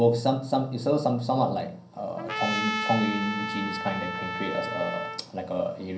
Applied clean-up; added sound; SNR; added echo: none; Trumpet; 5 dB; reverberation time 0.6 s.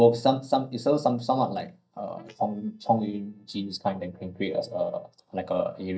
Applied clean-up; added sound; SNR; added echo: neural mask model DeepFilterNet 3.